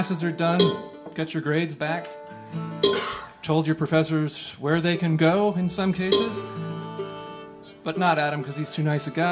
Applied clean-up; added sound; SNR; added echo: none; Cowbell; 4 dB; reverberation time 0.2 s.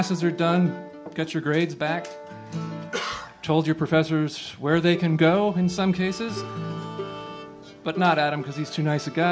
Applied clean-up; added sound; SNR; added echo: none; none; none; none.